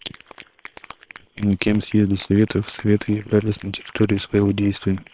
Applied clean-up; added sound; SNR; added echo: neural separator model SepFormer WHAM!.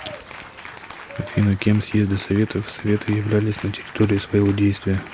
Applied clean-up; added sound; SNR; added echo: none; Applause / Cheering; 17 dB; none.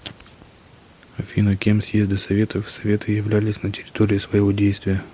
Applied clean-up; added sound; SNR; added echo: none; none; none; none.